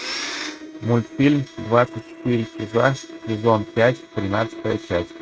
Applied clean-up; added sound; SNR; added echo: neural mask model RNNoise.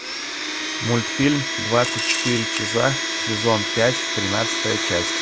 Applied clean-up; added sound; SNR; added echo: none; Coin (dropping) / Glass + Domestic sounds, home sounds; 1 dB; none.